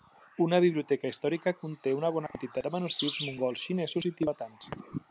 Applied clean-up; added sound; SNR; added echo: none; Bird vocalization, bird call, bird song; 2 dB; none.